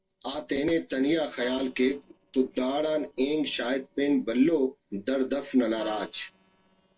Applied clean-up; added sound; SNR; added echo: neural separator model SepFormer DNS4.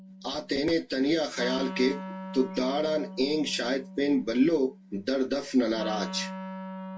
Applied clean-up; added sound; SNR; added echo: none; Wind instrument, woodwind instrument; 12 dB; reverberation time 0.1 s.